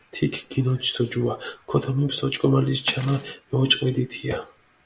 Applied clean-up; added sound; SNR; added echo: none; Cutlery, silverware; 17 dB; none.